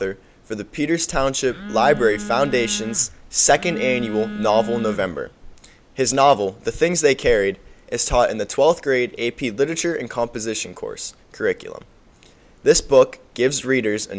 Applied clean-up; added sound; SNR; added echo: none; Telephone; 10 dB; none.